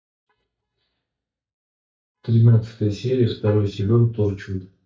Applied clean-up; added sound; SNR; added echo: neural mask model DeepFilterNet 3.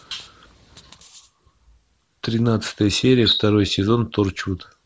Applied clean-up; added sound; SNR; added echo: none; none; none; none.